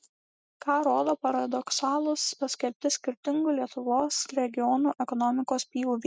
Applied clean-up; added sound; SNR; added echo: none; none; none; none.